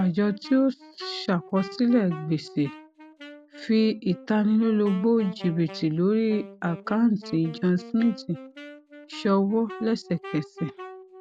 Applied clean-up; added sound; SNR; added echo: none; Wind instrument, woodwind instrument; 18 dB; none.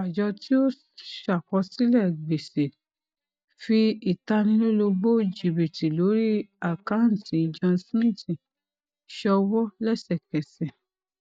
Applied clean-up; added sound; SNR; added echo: neural mask model DeepFilterNet 3.